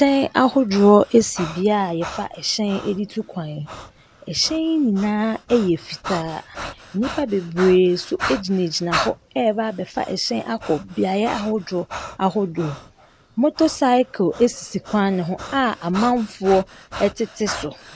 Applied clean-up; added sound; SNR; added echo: none; Breathing; 14 dB; none.